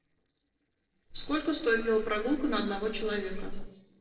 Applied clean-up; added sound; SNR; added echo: neural separator model SepFormer DNS4.